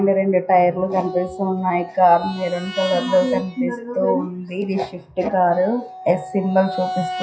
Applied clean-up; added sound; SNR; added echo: classical method WPE with log-MMSE.